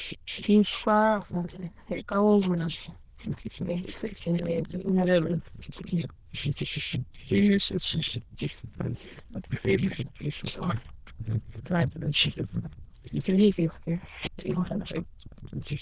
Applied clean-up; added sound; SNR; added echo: neural diffusion model UNIVERSE++.